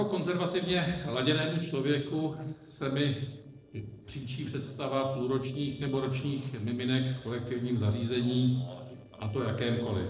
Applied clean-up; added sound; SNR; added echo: neural separator model SepFormer DNS4.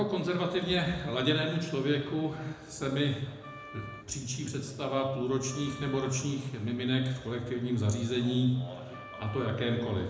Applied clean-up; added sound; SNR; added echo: none; Wind instrument, woodwind instrument; 18 dB; reverberation time 0.9 s.